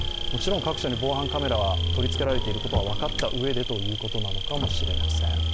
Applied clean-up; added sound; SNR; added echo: none; Motor vehicle (road) + Insect; -3 dB; none.